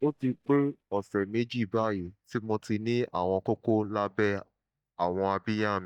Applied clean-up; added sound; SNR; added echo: neural mask model DeepFilterNet 3.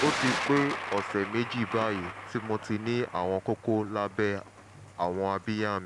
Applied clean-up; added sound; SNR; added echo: none; Thunder; 7 dB; none.